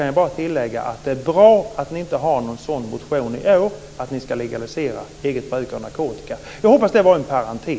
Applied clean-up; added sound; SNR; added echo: none; none; none; none.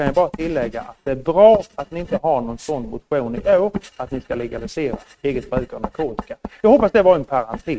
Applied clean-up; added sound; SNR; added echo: neural mask model RNNoise.